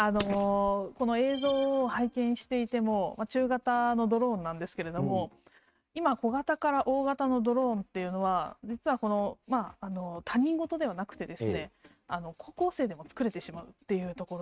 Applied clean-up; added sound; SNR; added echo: neural mask model RNNoise.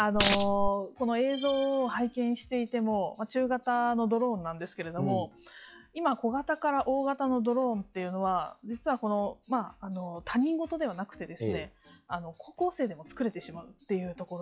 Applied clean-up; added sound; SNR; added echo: classical method log-MMSE.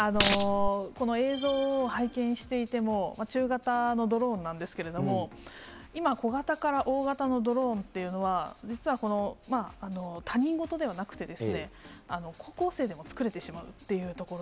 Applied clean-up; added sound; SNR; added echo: none; Coin (dropping); -3 dB; none.